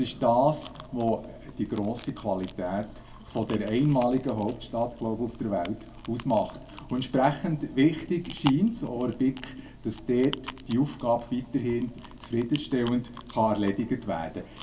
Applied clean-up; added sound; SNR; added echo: none; Chewing, mastication; 12 dB; reverberation time 0.2 s.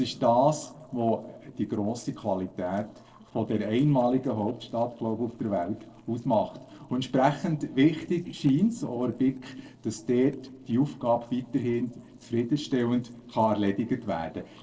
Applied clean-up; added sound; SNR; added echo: neural separator model SepFormer DNS4.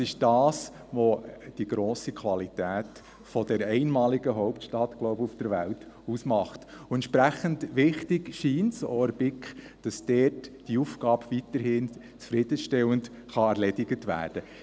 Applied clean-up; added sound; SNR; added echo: none; none; none; none.